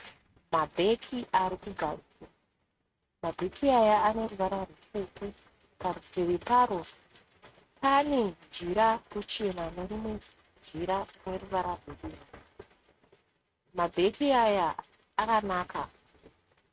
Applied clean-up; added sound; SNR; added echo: neural mask model RNNoise.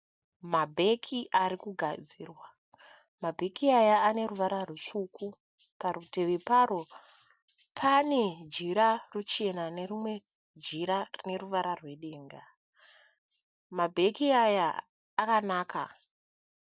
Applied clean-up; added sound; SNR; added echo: none; none; none; none.